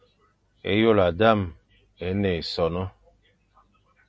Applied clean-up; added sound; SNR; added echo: none; none; none; none.